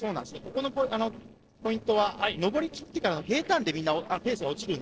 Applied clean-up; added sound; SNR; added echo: neural separator model SepFormer DNS4.